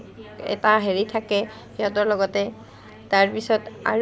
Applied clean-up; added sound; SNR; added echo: none; none; none; none.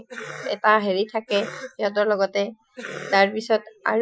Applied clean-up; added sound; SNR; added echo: classical method Wiener filter.